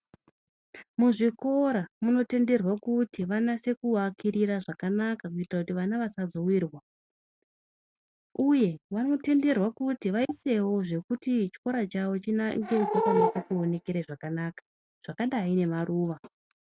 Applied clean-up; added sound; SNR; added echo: neural mask model RNNoise.